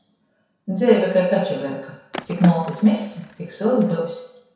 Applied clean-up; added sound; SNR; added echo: none; Skateboard; 14 dB; reverberation time 0.7 s.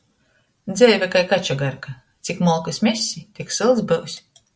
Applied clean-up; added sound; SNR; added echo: none; none; none; none.